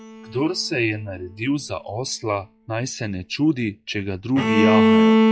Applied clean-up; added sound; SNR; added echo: classical method log-MMSE.